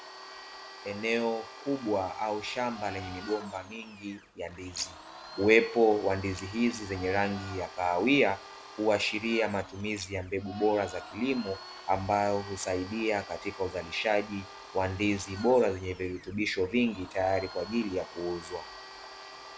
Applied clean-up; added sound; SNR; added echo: none; Domestic sounds, home sounds + Livestock, farm animals, working animals; 16 dB; none.